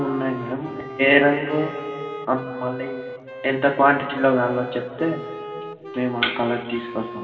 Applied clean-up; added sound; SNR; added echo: none; Wind instrument, woodwind instrument; 11 dB; reverberation time 2.5 s.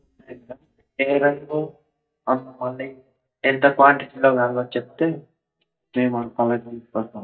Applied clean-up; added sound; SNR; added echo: neural mask model DeepFilterNet 3.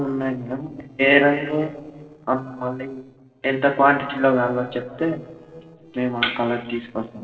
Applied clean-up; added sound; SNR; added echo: neural separator model SepFormer DNS4.